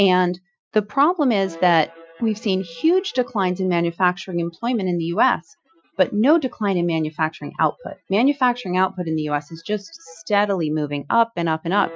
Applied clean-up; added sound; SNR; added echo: classical method Wiener filter.